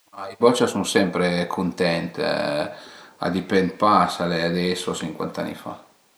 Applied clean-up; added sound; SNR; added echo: none; none; none; none.